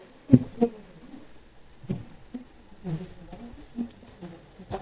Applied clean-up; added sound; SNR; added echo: neural mask model DeepFilterNet 3.